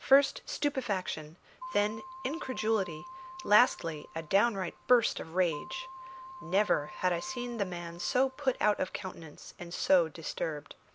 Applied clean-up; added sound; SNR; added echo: none; Keyboard (musical); 16 dB; none.